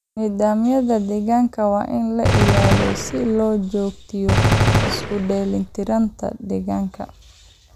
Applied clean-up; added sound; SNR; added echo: none; Gunshot, gunfire; -1 dB; none.